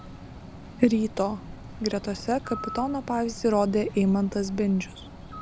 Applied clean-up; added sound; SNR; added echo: none; Bird; 14 dB; none.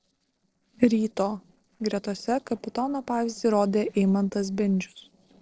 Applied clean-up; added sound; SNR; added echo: neural separator model SepFormer DNS4.